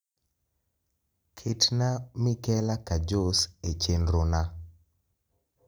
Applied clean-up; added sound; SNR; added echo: none; none; none; none.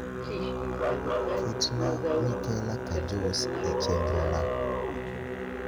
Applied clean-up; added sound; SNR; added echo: none; Subway, metro, underground + Musical instrument; -4 dB; none.